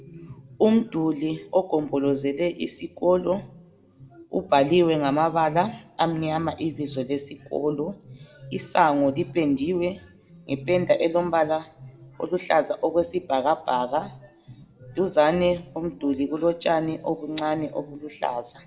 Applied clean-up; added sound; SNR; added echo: none; none; none; reverberation time 0.5 s.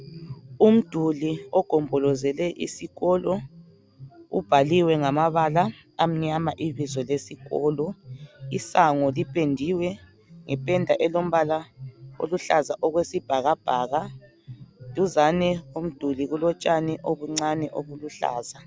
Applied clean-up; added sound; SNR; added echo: none; none; none; none.